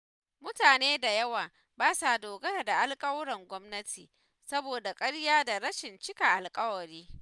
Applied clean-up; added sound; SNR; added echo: none; none; none; none.